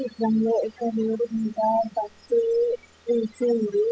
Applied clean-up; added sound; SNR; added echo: classical method spectral subtraction.